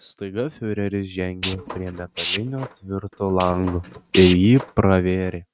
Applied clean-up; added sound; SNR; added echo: neural mask model RNNoise.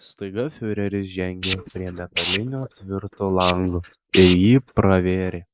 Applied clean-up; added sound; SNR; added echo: neural mask model Resemble Enhance denoiser.